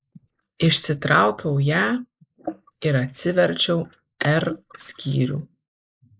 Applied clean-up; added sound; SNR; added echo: neural mask model Resemble Enhance denoiser.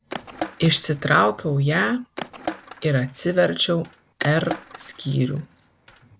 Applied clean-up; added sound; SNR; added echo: none; Skateboard; 14 dB; none.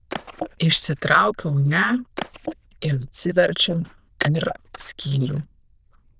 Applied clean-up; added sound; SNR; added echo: neural diffusion model UNIVERSE++.